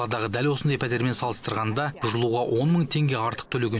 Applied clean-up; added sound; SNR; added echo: none; none; none; none.